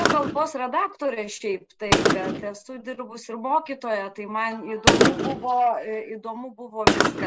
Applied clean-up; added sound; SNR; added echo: none; Gunshot, gunfire; -2 dB; none.